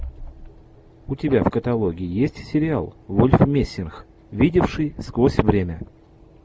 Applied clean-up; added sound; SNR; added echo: none; none; none; none.